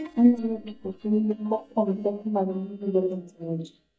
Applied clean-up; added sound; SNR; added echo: neural mask model DeepFilterNet 3.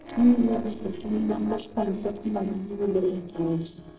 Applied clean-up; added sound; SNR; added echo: neural separator model SepFormer DNS4.